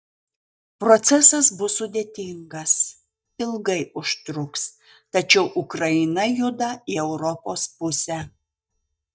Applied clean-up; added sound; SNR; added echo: neural mask model DeepFilterNet 3.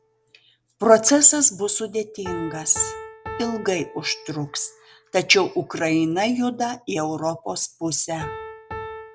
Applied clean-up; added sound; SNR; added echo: none; Piano; 17 dB; none.